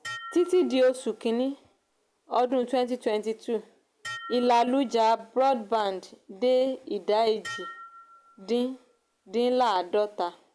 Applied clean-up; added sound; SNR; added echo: none; Dishes, pots, and pans; 19 dB; none.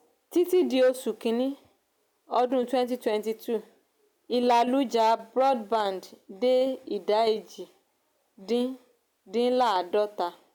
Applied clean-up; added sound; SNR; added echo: none; none; none; none.